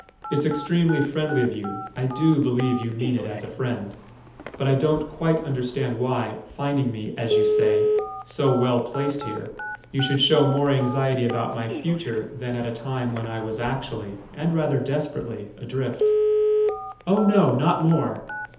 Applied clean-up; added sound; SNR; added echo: none; Telephone; 5 dB; reverberation time 0.8 s.